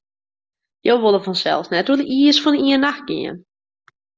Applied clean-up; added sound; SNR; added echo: none; none; none; none.